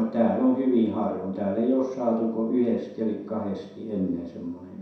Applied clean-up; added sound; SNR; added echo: none; none; none; reverberation time 0.7 s.